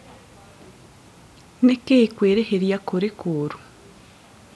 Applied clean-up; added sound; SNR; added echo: none; none; none; none.